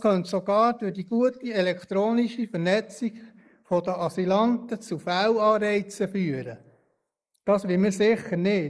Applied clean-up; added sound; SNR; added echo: neural mask model Resemble Enhance denoiser.